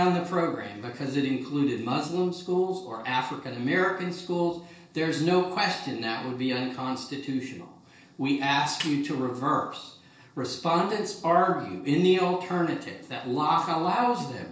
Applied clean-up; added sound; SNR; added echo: neural separator model SepFormer DNS4.